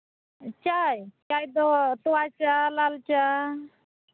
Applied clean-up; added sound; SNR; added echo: none; none; none; none.